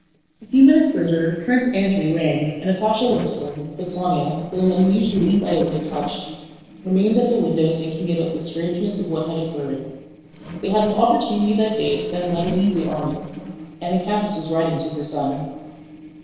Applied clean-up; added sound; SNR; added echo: neural separator model SepFormer DNS4.